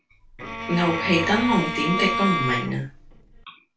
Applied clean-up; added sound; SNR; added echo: none; Bowed string instrument; 4 dB; reverberation time 0.3 s.